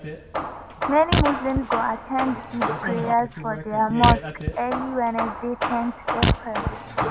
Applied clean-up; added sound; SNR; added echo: none; Fart + Hammer / Wood; 1 dB; none.